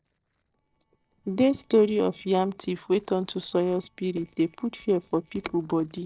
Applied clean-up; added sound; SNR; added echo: neural separator model SepFormer DNS4.